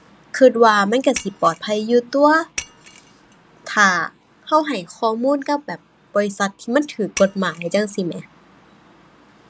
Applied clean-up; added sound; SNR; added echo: none; Shatter; 16 dB; none.